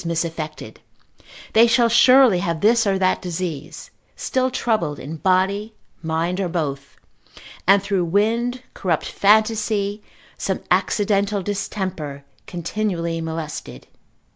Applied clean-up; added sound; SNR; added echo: none; none; none; none.